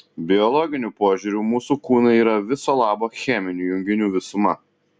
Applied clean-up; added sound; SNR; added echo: none; none; none; none.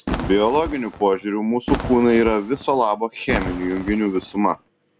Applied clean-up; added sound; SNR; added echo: none; Fireworks; 10 dB; none.